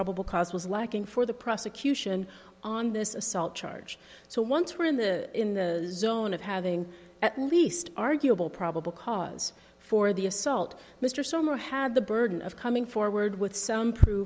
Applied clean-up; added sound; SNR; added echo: none; none; none; none.